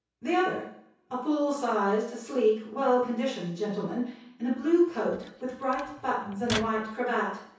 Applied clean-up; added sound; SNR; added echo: none; Microwave oven; 12 dB; reverberation time 0.6 s.